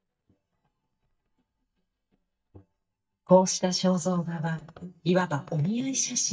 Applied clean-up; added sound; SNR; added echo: neural mask model DeepFilterNet 3.